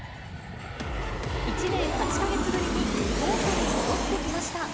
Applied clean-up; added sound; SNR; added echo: none; Aircraft; -1 dB; none.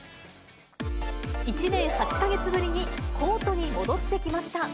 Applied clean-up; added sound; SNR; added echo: none; none; none; none.